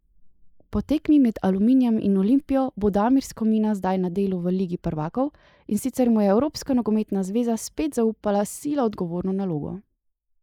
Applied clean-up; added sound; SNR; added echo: neural mask model Resemble Enhance denoiser.